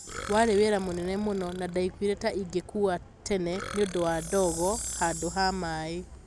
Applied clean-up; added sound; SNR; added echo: none; Chime + Burping, eructation; 12 dB; none.